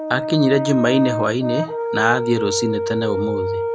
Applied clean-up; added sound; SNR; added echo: none; Brass instrument; 3 dB; none.